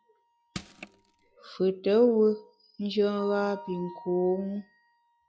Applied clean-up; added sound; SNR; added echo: classical method log-MMSE.